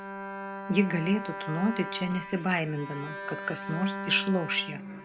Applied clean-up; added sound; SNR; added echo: none; Bowed string instrument; 8 dB; none.